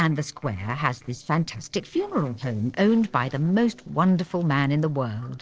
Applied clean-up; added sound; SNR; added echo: neural separator model SepFormer DNS4.